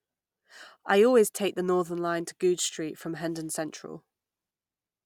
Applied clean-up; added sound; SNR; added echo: none; none; none; none.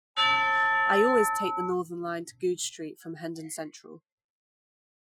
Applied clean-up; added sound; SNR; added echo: classical method Wiener filter.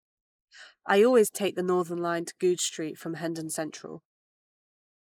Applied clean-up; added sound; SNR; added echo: neural mask model Resemble Enhance denoiser.